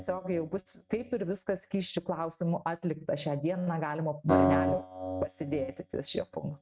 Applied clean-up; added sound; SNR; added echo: neural mask model RNNoise.